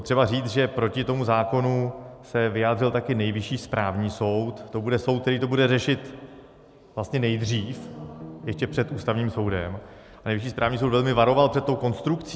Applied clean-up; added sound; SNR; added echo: none; Bass guitar; 15 dB; none.